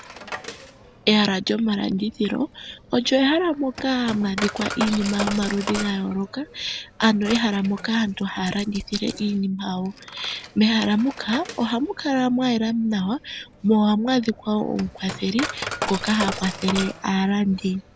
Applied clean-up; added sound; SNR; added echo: none; Coin (dropping); 12 dB; none.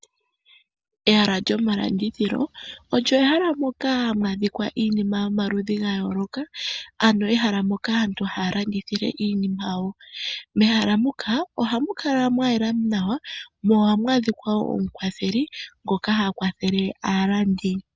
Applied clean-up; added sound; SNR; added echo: none; none; none; none.